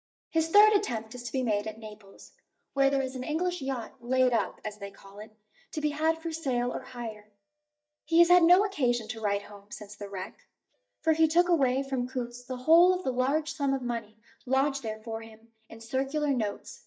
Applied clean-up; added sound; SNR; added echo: neural mask model DeepFilterNet 3.